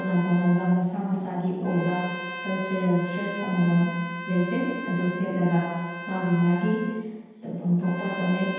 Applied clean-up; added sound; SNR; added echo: none; Trumpet; 12 dB; reverberation time 1.2 s.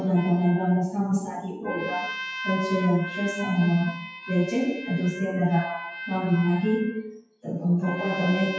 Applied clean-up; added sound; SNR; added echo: classical method WPE with log-MMSE.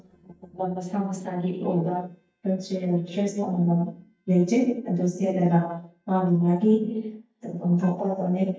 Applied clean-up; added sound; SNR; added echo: neural mask model DeepFilterNet 3.